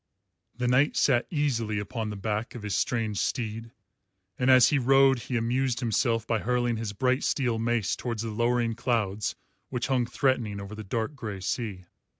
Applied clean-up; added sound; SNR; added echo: none; none; none; none.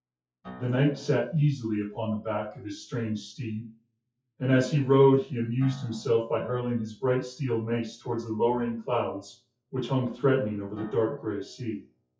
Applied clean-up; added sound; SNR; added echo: classical method WPE with log-MMSE.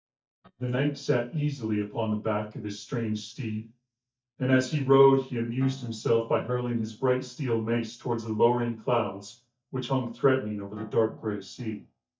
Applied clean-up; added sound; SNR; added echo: neural mask model DeepFilterNet 3.